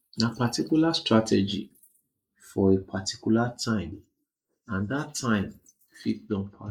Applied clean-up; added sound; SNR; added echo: neural mask model Resemble Enhance denoiser.